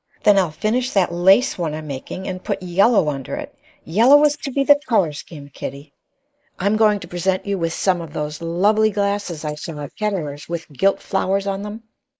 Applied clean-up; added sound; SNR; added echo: neural mask model Resemble Enhance denoiser.